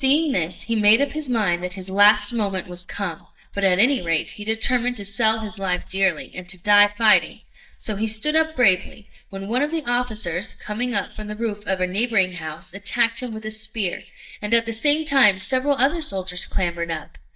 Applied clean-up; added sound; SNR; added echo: neural mask model DeepFilterNet 3.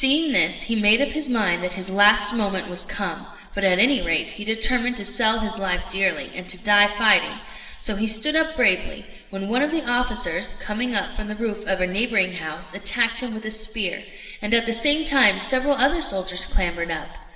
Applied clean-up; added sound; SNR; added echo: neural separator model SepFormer DNS4.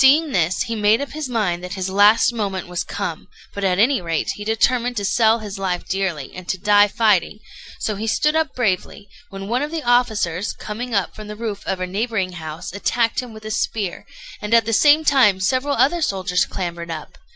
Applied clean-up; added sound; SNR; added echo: none; none; none; none.